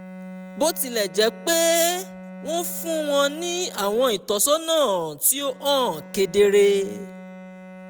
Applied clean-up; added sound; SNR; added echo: none; Bowed string instrument; 17 dB; none.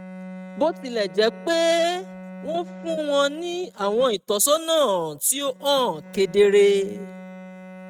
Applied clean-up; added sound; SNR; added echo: neural mask model RNNoise.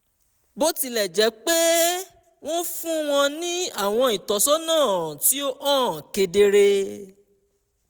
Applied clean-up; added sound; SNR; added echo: none; none; none; none.